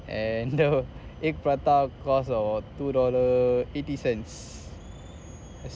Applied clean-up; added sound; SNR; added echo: none; none; none; none.